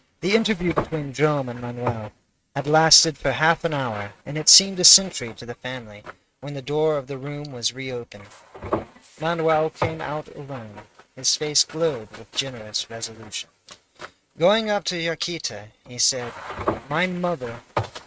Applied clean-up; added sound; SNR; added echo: neural mask model RNNoise.